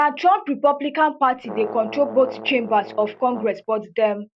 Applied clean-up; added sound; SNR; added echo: none; Brass instrument; 15 dB; none.